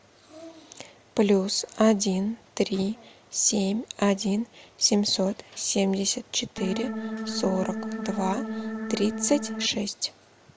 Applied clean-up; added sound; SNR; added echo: none; Organ; 5 dB; none.